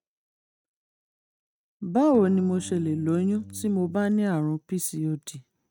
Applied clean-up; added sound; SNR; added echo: neural mask model RNNoise.